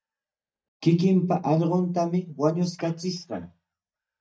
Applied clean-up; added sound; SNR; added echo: neural mask model DeepFilterNet 3.